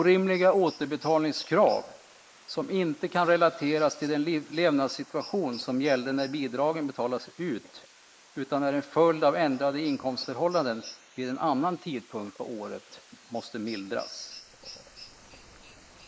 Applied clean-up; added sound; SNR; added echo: neural mask model Resemble Enhance denoiser.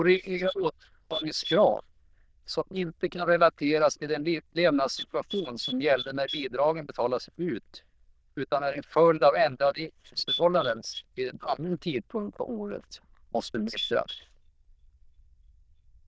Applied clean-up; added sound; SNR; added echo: neural diffusion model UNIVERSE++.